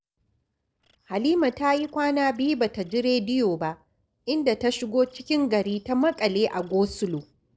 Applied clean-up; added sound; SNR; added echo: neural separator model SepFormer DNS4.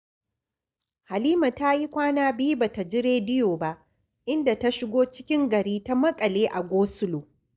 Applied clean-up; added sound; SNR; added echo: neural mask model DeepFilterNet 3.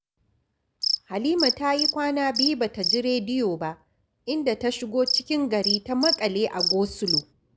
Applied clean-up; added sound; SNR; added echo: none; Cricket; 4 dB; none.